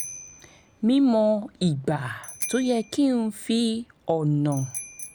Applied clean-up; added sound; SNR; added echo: none; Bicycle bell; 16 dB; none.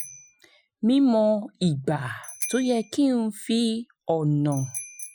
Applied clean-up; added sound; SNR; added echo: classical method Wiener filter.